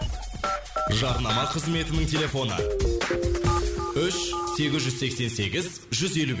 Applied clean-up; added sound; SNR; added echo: none; none; none; none.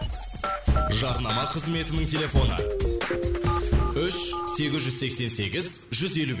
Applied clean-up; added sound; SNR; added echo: none; Bass drum; 1 dB; none.